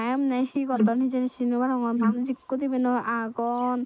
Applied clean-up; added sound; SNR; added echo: neural mask model Resemble Enhance denoiser.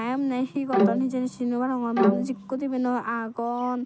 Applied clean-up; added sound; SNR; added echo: none; Bowed string instrument; -1 dB; none.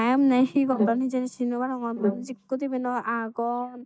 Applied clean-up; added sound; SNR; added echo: neural mask model DeepFilterNet 3.